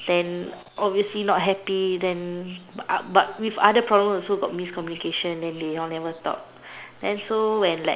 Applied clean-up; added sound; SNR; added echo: none; none; none; none.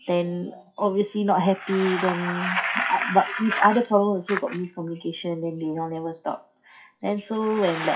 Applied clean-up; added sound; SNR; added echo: classical method WPE with log-MMSE.